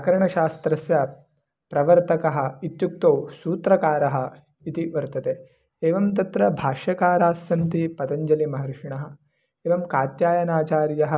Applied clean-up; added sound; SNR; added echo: none; none; none; none.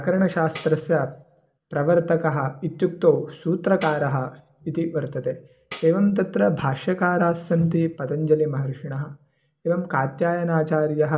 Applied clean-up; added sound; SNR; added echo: none; Tambourine; 8 dB; reverberation time 0.4 s.